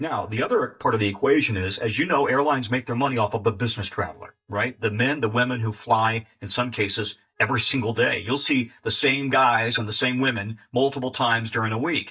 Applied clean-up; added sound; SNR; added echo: neural mask model DeepFilterNet 3.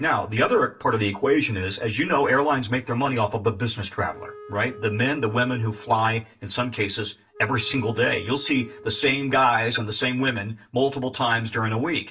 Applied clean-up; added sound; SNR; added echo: none; Wind instrument, woodwind instrument; 19 dB; reverberation time 0.2 s.